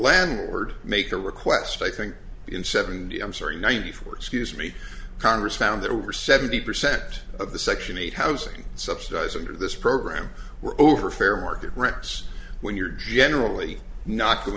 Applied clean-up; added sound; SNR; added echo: none; none; none; none.